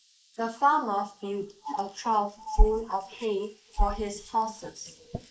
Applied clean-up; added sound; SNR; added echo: neural mask model Resemble Enhance denoiser.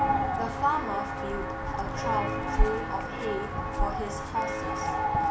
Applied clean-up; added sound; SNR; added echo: none; Bird + Walk, footsteps; -5 dB; none.